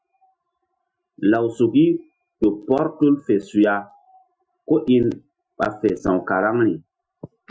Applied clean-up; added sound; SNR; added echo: classical method Wiener filter.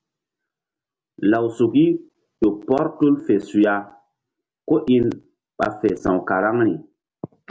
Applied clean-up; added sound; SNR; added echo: none; none; none; none.